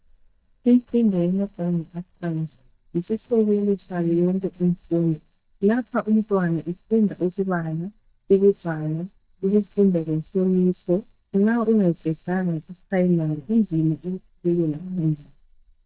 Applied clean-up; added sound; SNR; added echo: neural mask model DeepFilterNet 3.